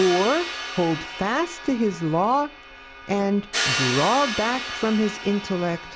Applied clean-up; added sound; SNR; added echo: none; Crash cymbal; 7 dB; none.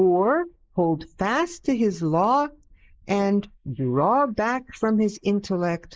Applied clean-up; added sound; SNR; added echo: neural mask model Resemble Enhance denoiser.